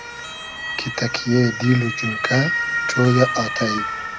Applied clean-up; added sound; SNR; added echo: none; Motor vehicle (road) / Siren; 4 dB; none.